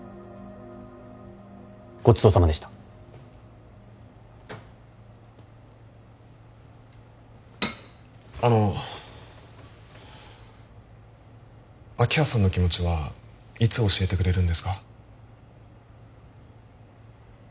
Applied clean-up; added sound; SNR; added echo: none; none; none; none.